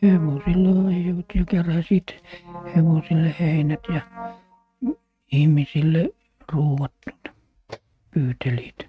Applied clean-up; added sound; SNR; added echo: neural mask model RNNoise.